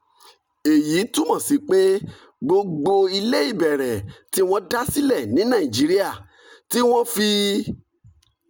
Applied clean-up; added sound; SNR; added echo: none; none; none; none.